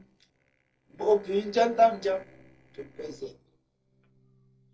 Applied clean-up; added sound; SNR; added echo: neural separator model SepFormer DNS4.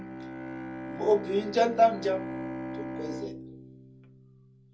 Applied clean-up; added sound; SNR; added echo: none; Bowed string instrument; 8 dB; reverberation time 0.2 s.